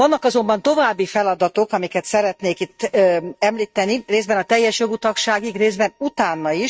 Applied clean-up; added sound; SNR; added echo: neural mask model RNNoise.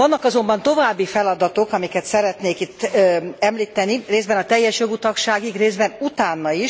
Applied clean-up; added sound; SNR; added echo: none; none; none; none.